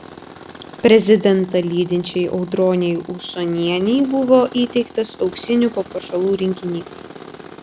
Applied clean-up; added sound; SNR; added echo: none; Tools; 19 dB; none.